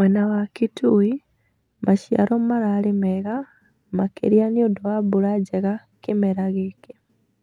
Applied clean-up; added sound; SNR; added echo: none; none; none; none.